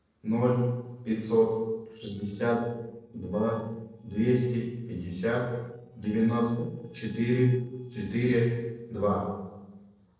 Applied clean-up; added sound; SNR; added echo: neural separator model SepFormer DNS4.